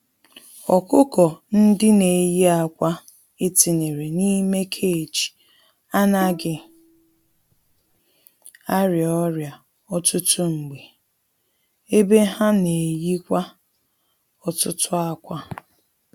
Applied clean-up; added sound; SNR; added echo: none; Bowed string instrument; 17 dB; none.